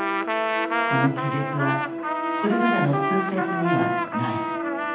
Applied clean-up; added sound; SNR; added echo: none; Trumpet; 0 dB; reverberation time 0.9 s.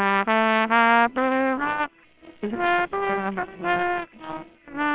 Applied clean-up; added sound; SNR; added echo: neural separator model SepFormer WHAMR!.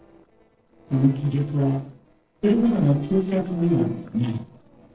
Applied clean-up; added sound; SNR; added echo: neural separator model SepFormer DNS4.